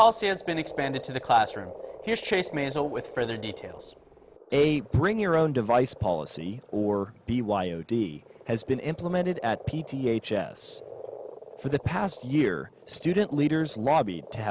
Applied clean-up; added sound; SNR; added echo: none; Frog; 17 dB; none.